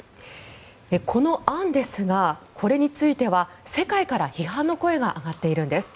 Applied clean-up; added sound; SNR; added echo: none; none; none; none.